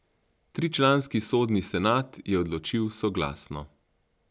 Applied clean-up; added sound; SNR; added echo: none; none; none; none.